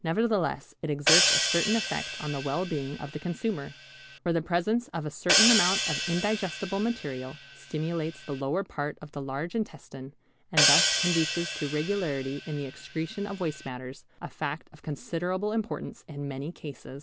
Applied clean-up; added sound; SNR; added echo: none; Hi-hat; -1 dB; none.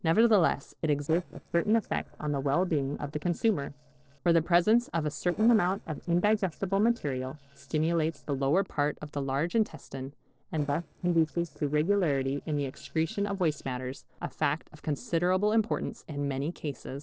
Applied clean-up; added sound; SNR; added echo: neural separator model SepFormer DNS4.